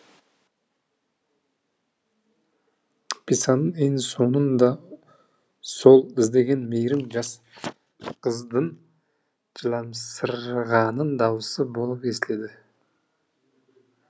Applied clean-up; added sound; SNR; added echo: none; none; none; none.